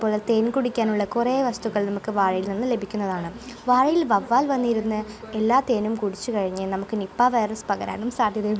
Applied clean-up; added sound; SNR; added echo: none; none; none; none.